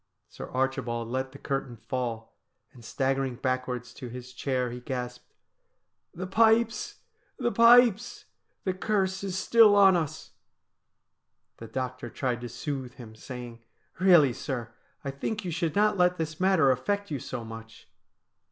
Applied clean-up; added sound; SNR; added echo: none; none; none; none.